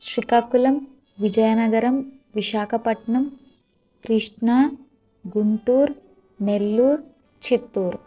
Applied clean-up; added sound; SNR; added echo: neural separator model SepFormer DNS4.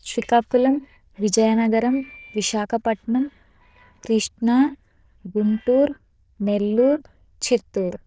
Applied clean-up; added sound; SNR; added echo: neural diffusion model UNIVERSE++.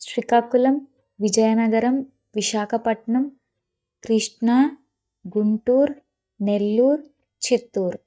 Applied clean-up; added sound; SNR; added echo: neural mask model DeepFilterNet 3.